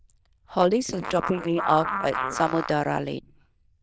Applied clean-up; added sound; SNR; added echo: neural diffusion model UNIVERSE++.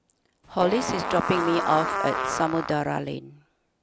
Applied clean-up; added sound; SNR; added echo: none; Fart; 3 dB; none.